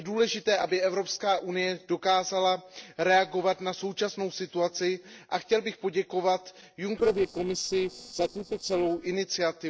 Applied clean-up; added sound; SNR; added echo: neural separator model SepFormer DNS4.